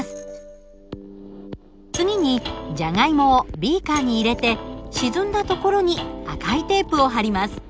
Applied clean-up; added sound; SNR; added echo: none; none; none; none.